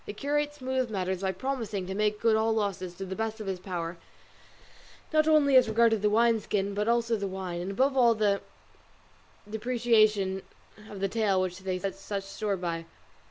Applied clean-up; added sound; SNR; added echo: none; none; none; none.